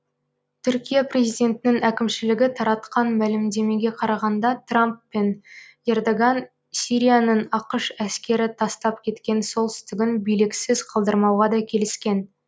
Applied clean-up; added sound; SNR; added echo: none; none; none; none.